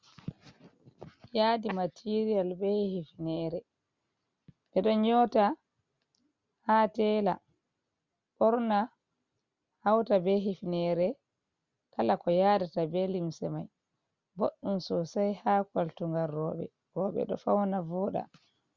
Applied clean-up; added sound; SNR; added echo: none; none; none; none.